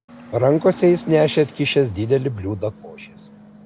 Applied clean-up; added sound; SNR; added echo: none; Hiss / Bus / Engine; 20 dB; none.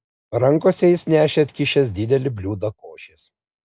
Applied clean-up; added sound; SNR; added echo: none; none; none; none.